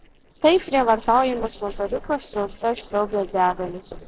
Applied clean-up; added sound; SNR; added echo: neural separator model SepFormer DNS4.